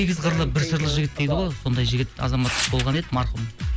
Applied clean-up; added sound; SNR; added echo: none; Tearing; 10 dB; none.